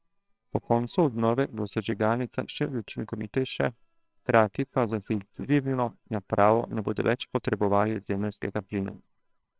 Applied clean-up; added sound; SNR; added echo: neural separator model SepFormer WHAMR!.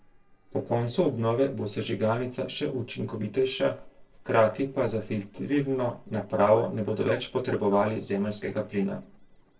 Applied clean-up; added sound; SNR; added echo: neural separator model SepFormer DNS4.